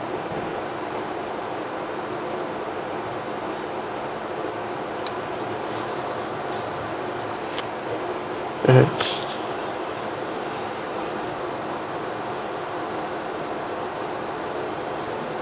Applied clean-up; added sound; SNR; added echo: none; none; none; none.